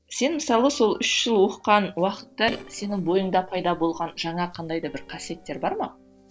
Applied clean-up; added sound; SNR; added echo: neural separator model SepFormer DNS4.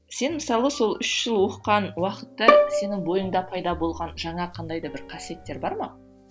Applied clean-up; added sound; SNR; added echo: none; Bowed string instrument; -1 dB; none.